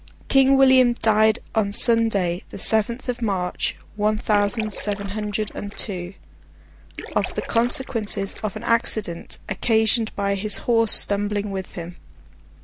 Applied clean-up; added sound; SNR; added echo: none; Splash, splatter; 16 dB; none.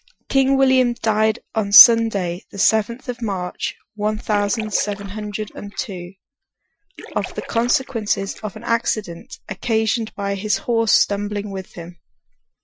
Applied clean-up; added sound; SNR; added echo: classical method Wiener filter.